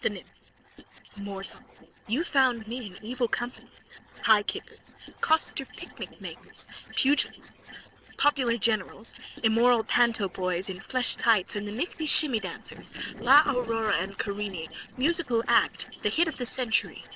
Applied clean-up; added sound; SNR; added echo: neural separator model SepFormer DNS4.